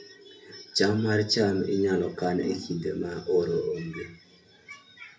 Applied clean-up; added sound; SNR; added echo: none; none; none; reverberation time 0.3 s.